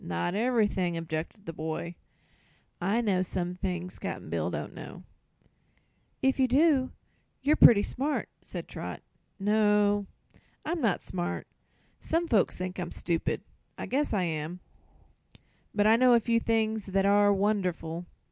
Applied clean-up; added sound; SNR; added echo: none; none; none; none.